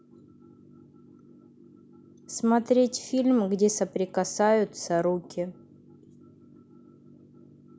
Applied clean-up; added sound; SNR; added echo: none; none; none; none.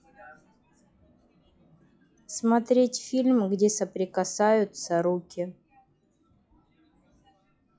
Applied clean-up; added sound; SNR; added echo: classical method log-MMSE.